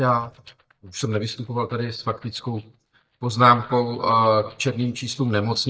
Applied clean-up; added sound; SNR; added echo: neural mask model DeepFilterNet 3.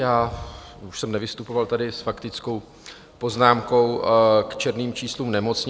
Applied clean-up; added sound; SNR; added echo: none; none; none; none.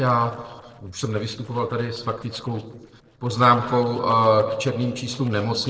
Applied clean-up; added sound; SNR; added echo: neural separator model SepFormer DNS4.